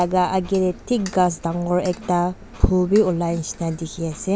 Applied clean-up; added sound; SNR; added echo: none; none; none; none.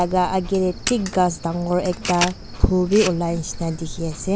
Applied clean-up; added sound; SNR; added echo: none; Cricket + Camera; 10 dB; none.